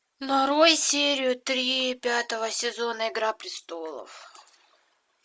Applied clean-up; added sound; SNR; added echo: none; none; none; none.